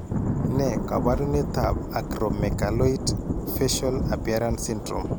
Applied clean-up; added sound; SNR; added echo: none; Thunder / Rain; 0 dB; none.